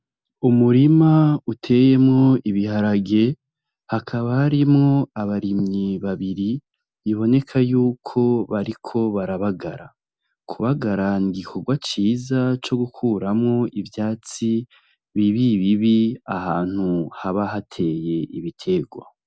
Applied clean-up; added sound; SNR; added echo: none; none; none; none.